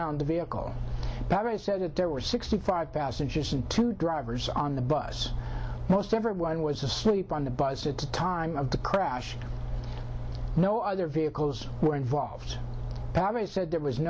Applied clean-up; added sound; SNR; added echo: none; none; none; none.